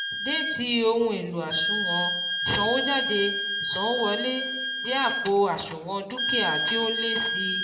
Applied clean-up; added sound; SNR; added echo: none; Wind instrument, woodwind instrument; 1 dB; reverberation time 0.8 s.